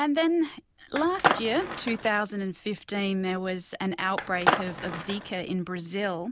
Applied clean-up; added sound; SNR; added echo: none; Skateboard; 0 dB; none.